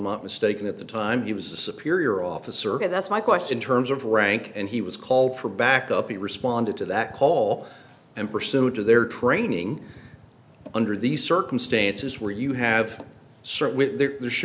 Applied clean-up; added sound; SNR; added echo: none; none; none; none.